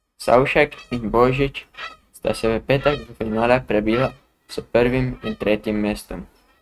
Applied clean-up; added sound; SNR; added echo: neural mask model RNNoise.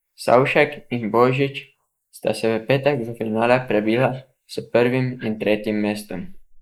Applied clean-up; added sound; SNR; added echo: neural mask model Resemble Enhance denoiser.